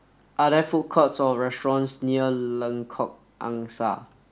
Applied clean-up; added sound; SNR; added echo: none; none; none; none.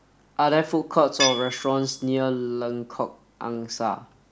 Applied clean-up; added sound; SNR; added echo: none; Tools; 8 dB; none.